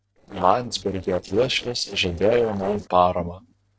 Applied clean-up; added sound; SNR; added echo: neural separator model SepFormer DNS4.